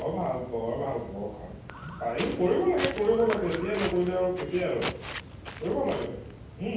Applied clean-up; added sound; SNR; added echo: none; Walk, footsteps; 10 dB; reverberation time 0.9 s.